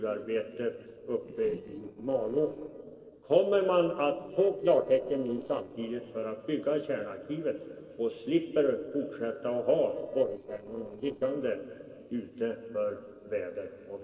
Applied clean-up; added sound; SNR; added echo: neural separator model SepFormer DNS4.